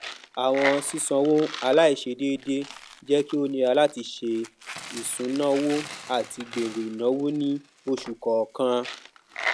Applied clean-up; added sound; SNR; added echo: none; Coin (dropping); 12 dB; none.